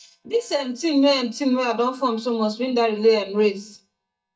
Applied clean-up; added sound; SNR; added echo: neural mask model DeepFilterNet 3.